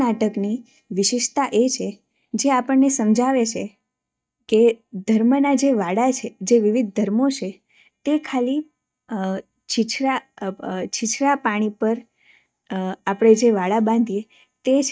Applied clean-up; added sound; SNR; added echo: neural mask model DeepFilterNet 3.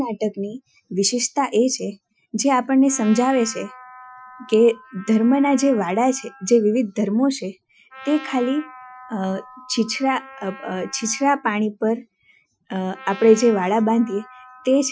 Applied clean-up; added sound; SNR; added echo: classical method Wiener filter.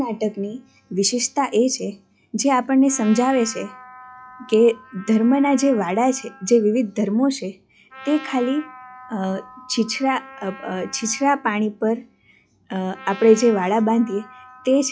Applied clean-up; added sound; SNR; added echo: classical method log-MMSE.